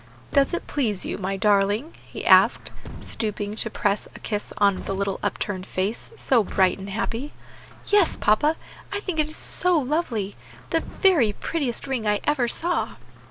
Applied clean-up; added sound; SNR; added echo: none; Truck; 19 dB; none.